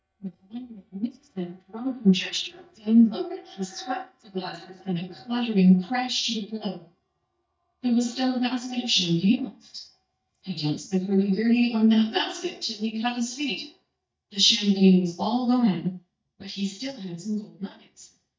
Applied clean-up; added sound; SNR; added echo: neural mask model DeepFilterNet 3.